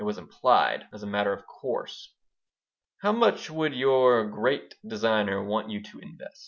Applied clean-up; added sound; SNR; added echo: none; none; none; none.